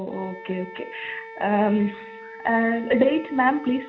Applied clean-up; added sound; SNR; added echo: none; Wind instrument, woodwind instrument; 16 dB; reverberation time 0.5 s.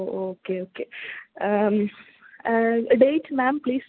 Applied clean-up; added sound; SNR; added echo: none; none; none; none.